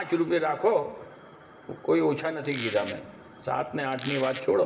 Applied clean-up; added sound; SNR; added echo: none; Squeak; 11 dB; reverberation time 2.4 s.